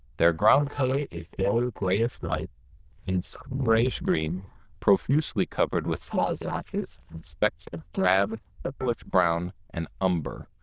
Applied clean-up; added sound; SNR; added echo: neural diffusion model UNIVERSE++.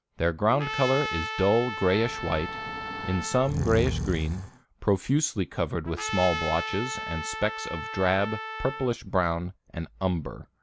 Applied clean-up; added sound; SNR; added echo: none; Trumpet + Breathing; 6 dB; none.